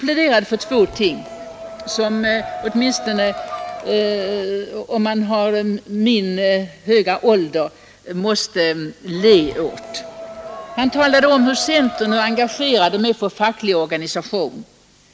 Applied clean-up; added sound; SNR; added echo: none; Crowd; 12 dB; none.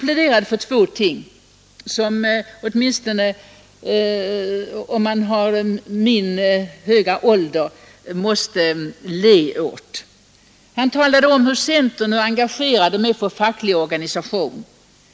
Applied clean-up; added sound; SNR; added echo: none; none; none; none.